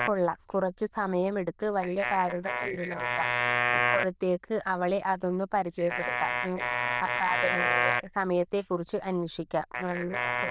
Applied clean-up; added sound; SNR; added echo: neural diffusion model UNIVERSE++.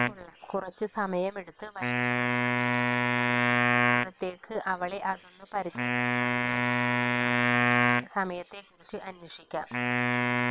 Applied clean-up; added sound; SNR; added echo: neural separator model SepFormer WHAM!.